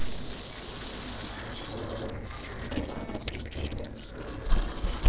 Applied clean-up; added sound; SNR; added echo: neural separator model SepFormer DNS4.